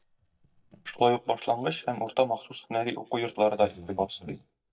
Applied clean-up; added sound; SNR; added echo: neural mask model DeepFilterNet 3.